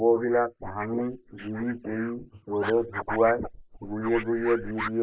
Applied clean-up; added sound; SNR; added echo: neural mask model Resemble Enhance denoiser.